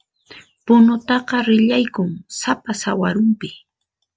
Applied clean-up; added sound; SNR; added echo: none; none; none; none.